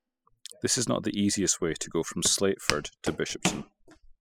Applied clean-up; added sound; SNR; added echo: classical method spectral subtraction.